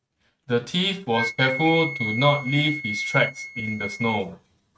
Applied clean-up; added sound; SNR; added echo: neural mask model RNNoise.